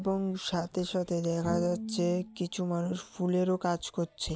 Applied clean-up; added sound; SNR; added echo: none; Bowed string instrument; 12 dB; none.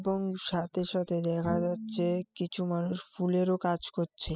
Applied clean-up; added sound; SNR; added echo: classical method spectral subtraction.